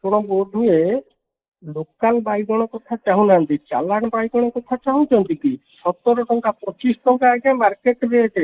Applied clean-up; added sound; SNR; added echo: neural mask model Resemble Enhance denoiser.